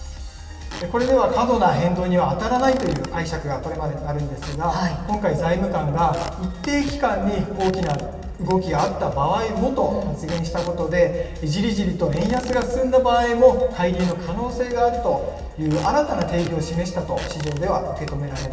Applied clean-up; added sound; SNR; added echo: none; Squeak / Wood; 18 dB; reverberation time 2.6 s.